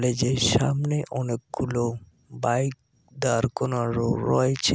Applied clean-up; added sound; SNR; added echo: none; none; none; none.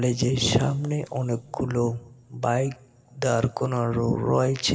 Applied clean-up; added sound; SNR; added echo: none; none; none; reverberation time 1.6 s.